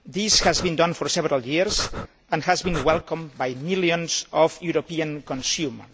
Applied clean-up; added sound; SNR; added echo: none; Breathing; 6 dB; none.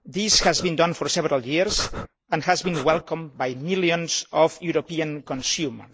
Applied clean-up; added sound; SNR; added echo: neural mask model Resemble Enhance denoiser.